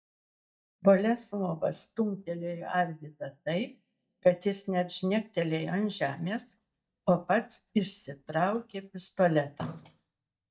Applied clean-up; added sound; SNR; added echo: neural mask model DeepFilterNet 3.